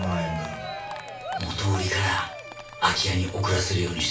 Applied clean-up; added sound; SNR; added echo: none; Cheering; 11 dB; reverberation time 0.3 s.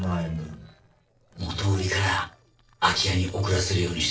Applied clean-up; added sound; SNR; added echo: neural separator model SepFormer DNS4.